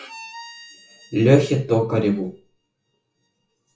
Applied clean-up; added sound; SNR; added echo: classical method WPE with log-MMSE.